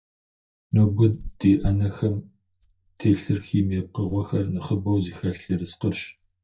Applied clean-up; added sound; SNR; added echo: neural mask model DeepFilterNet 3.